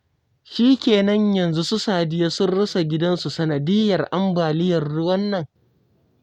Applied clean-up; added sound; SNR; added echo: none; none; none; none.